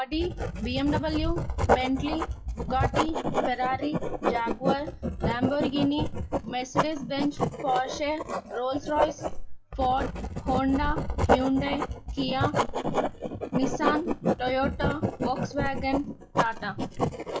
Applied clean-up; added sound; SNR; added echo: classical method WPE with log-MMSE.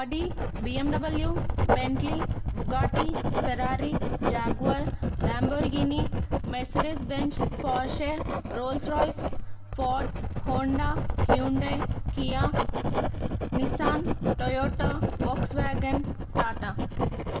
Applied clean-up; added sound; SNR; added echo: none; Writing; -4 dB; reverberation time 1.7 s.